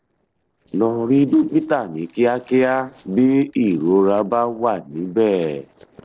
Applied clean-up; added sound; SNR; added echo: neural separator model SepFormer DNS4.